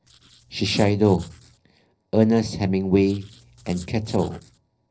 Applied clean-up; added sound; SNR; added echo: neural separator model SepFormer DNS4.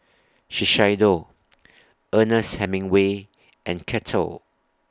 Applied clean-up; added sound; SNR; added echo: none; none; none; none.